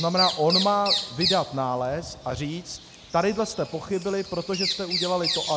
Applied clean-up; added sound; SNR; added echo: none; Bird vocalization, bird call, bird song; 4 dB; none.